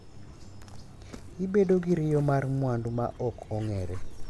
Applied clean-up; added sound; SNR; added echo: none; Dog; 12 dB; none.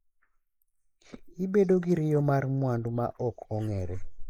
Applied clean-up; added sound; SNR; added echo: neural mask model Resemble Enhance denoiser.